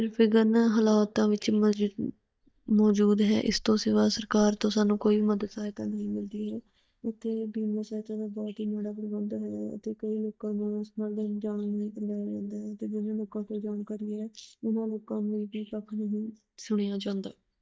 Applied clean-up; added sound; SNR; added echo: neural mask model DeepFilterNet 3.